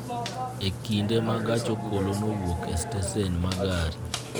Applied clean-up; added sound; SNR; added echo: none; Burping, eructation; 4 dB; none.